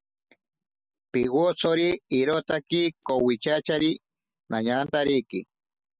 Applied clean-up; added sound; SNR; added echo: none; none; none; none.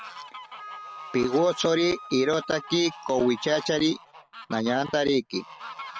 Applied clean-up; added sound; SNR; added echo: none; Wind instrument, woodwind instrument + Fowl; 15 dB; none.